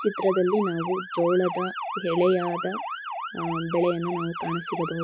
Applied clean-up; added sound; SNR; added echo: classical method Wiener filter.